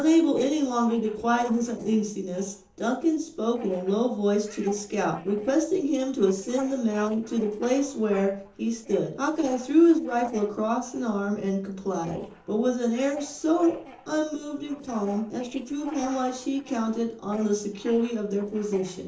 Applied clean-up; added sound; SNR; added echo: neural separator model SepFormer DNS4.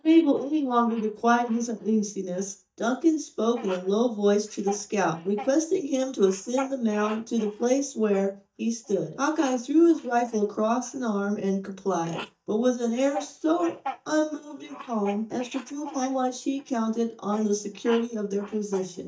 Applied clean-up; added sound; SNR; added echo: neural mask model DeepFilterNet 3.